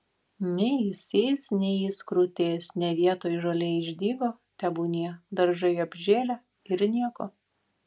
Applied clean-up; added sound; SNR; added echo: none; none; none; none.